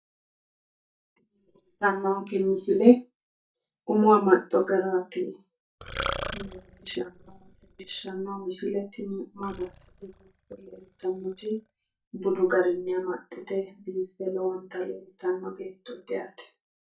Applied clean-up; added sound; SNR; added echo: neural mask model DeepFilterNet 3.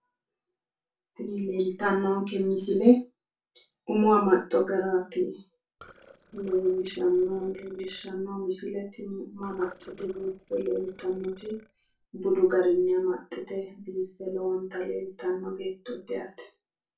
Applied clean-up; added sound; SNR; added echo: neural separator model SepFormer DNS4.